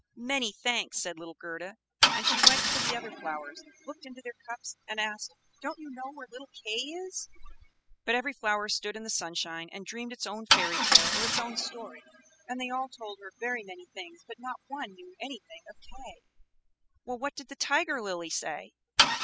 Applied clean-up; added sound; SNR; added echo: classical method spectral subtraction.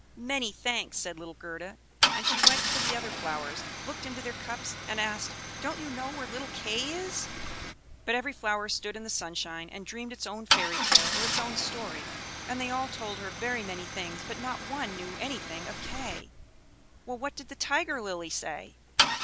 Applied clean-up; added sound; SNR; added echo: none; Idling / Engine starting / Car; -2 dB; none.